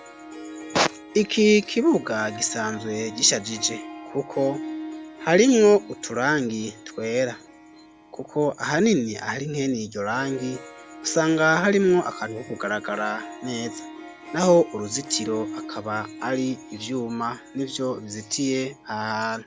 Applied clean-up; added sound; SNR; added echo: none; Harp; 15 dB; none.